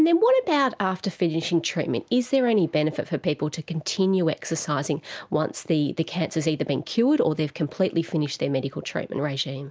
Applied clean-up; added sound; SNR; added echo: none; none; none; none.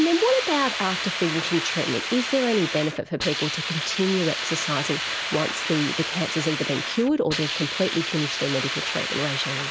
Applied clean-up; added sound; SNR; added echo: none; Hiss; 3 dB; none.